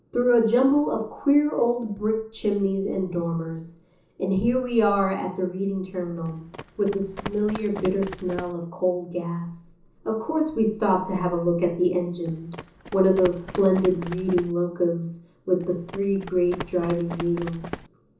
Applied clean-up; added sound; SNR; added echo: none; Run; 13 dB; reverberation time 0.7 s.